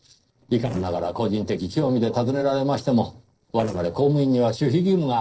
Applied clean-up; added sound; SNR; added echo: neural separator model SepFormer DNS4.